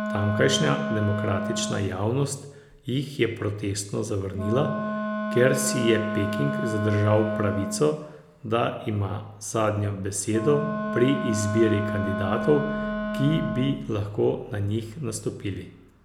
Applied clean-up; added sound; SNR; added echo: none; Wind instrument, woodwind instrument; 5 dB; none.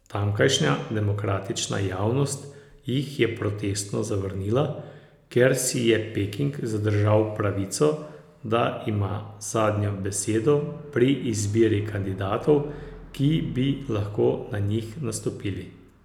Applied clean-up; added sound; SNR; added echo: none; none; none; none.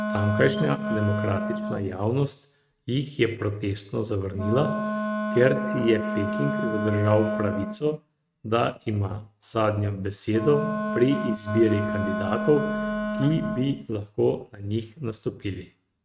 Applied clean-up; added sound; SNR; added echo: neural mask model RNNoise.